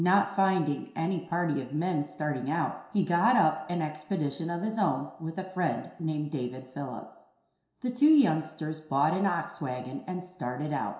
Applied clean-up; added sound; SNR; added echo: none; none; none; reverberation time 0.7 s.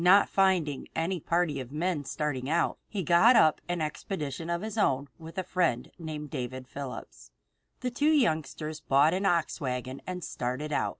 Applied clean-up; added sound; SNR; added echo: none; none; none; none.